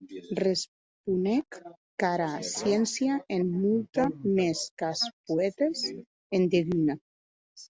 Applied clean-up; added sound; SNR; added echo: none; none; none; none.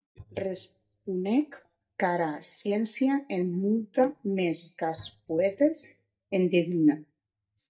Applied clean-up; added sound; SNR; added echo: neural mask model DeepFilterNet 3.